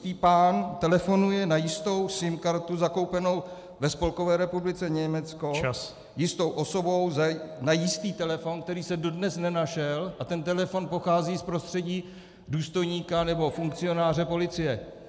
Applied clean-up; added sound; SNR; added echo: none; none; none; none.